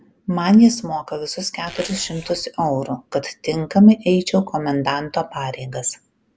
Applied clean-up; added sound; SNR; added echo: none; Zipper (clothing); 17 dB; none.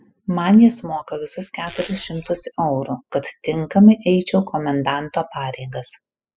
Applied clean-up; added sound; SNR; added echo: classical method spectral subtraction.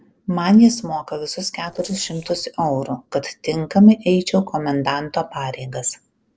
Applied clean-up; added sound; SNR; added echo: neural separator model SepFormer DNS4.